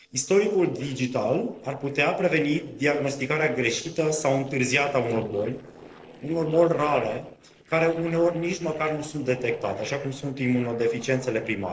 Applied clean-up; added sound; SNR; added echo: neural separator model SepFormer DNS4.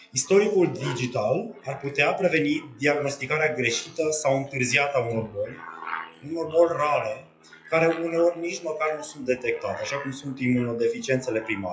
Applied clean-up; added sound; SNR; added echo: classical method WPE with log-MMSE.